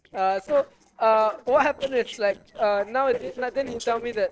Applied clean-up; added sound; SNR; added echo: neural separator model SepFormer DNS4.